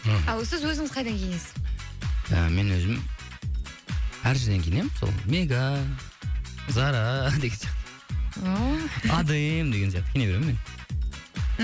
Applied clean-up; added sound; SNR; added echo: none; none; none; none.